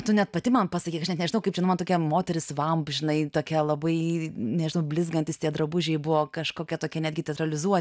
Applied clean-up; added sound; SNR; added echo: none; none; none; none.